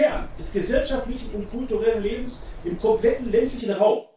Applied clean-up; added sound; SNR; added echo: none; Bird vocalization, bird call, bird song; 10 dB; reverberation time 0.2 s.